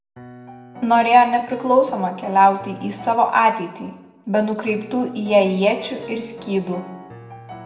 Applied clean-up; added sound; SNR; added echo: none; Piano; 18 dB; reverberation time 0.8 s.